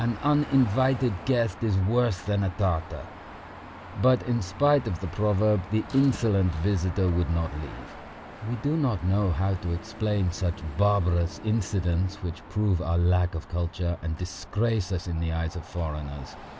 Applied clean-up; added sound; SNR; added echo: none; Car passing by / Traffic noise, roadway noise / Engine; 16 dB; none.